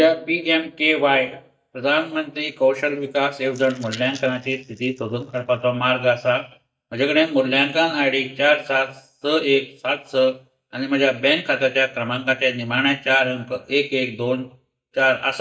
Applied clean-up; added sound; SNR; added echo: neural mask model DeepFilterNet 3.